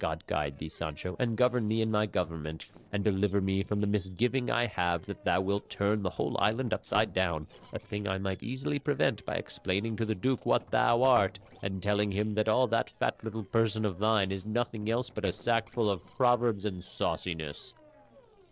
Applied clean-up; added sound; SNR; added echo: neural separator model SepFormer DNS4.